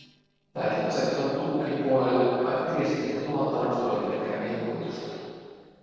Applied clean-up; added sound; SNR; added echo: neural separator model SepFormer DNS4.